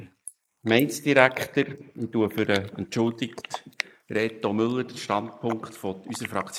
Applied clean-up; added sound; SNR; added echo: neural mask model Resemble Enhance denoiser.